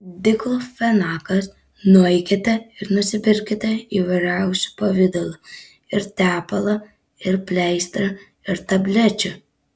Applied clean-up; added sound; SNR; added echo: none; none; none; none.